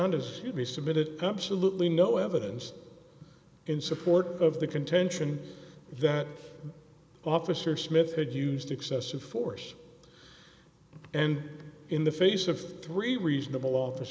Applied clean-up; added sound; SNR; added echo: none; none; none; none.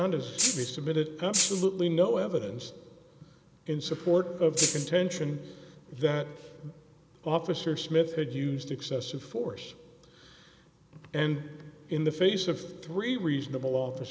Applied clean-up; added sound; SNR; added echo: none; Rattle (instrument); -3 dB; none.